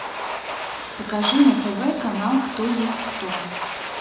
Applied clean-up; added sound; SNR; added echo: none; Domestic sounds, home sounds; 7 dB; reverberation time 0.8 s.